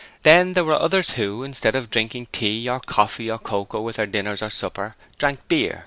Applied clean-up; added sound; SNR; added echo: none; none; none; none.